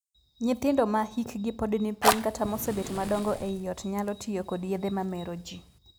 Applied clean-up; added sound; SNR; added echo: none; Fire; 5 dB; none.